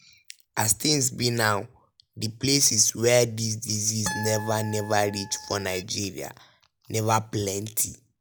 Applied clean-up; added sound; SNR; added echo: none; Harp; 11 dB; none.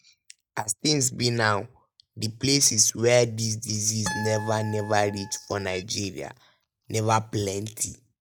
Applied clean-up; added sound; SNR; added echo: neural mask model RNNoise.